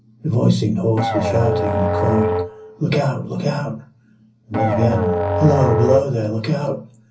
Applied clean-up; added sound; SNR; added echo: none; Musical instrument; 2 dB; reverberation time 0.5 s.